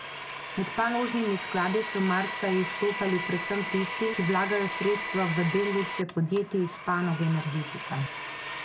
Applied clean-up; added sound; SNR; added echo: none; Domestic sounds, home sounds; 6 dB; none.